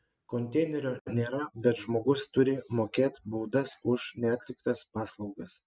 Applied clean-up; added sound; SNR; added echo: none; none; none; none.